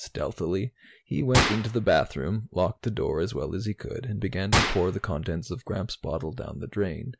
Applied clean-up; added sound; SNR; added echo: none; Gunshot, gunfire; 3 dB; none.